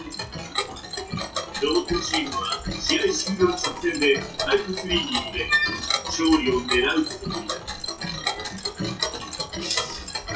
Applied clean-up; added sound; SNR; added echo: classical method WPE with log-MMSE.